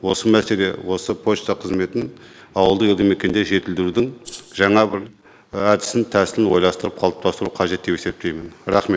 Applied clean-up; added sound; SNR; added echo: neural mask model Resemble Enhance denoiser.